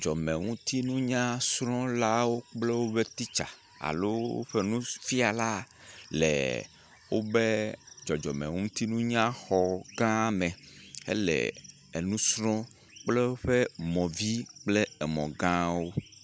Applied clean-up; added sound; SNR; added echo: none; none; none; none.